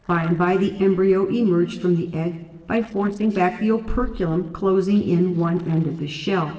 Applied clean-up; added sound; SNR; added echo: neural separator model SepFormer DNS4.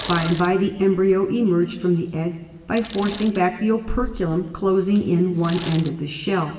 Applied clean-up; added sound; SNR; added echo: none; Bicycle; 14 dB; reverberation time 1.2 s.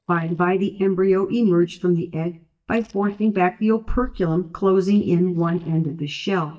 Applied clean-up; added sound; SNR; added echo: neural mask model DeepFilterNet 3.